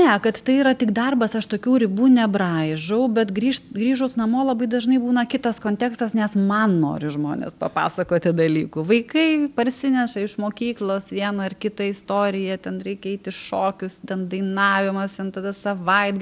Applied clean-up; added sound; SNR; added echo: none; none; none; none.